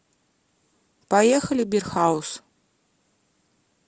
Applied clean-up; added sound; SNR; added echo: none; none; none; none.